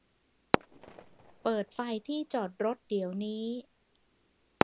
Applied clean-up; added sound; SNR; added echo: none; Fireworks; 1 dB; none.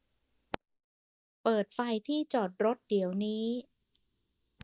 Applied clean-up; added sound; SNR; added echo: neural mask model DeepFilterNet 3.